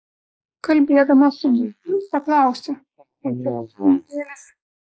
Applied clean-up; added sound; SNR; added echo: neural mask model Resemble Enhance denoiser.